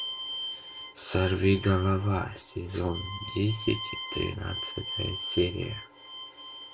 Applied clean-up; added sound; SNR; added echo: none; Bowed string instrument; 9 dB; none.